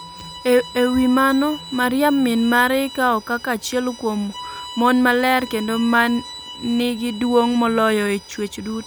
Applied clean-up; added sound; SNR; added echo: none; Bowed string instrument; 17 dB; none.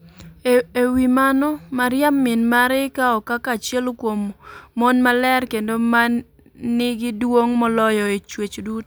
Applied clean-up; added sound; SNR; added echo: none; none; none; none.